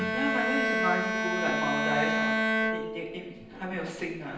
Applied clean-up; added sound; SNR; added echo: none; Bowed string instrument; -4 dB; reverberation time 0.9 s.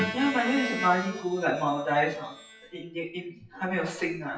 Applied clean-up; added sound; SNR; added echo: classical method WPE with log-MMSE.